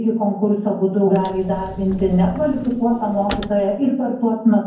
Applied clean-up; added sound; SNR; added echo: none; Sliding door / Slam / Wood; 14 dB; reverberation time 0.9 s.